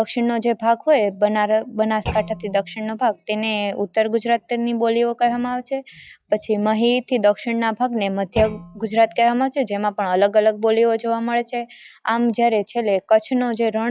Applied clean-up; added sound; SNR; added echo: classical method log-MMSE.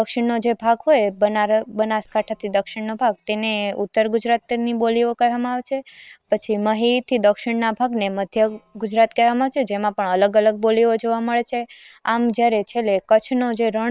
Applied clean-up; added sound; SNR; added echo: neural separator model SepFormer WHAM!.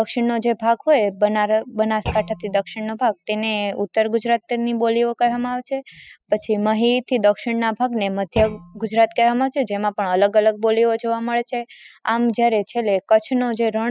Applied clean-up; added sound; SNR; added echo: classical method spectral subtraction.